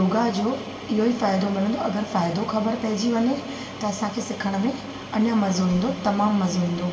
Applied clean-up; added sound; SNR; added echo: none; none; none; reverberation time 2.1 s.